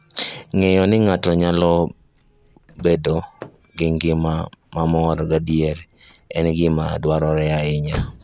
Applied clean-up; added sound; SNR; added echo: none; Slam / Car; 19 dB; none.